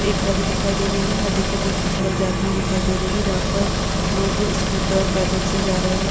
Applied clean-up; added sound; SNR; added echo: none; Engine; -4 dB; none.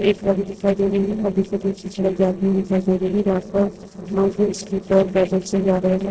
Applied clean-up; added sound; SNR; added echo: neural separator model SepFormer DNS4.